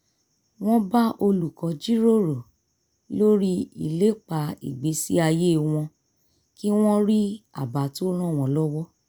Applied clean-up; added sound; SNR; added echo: none; none; none; none.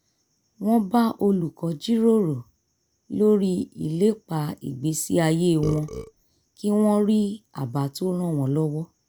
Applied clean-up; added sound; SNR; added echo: none; Burping, eructation; 13 dB; none.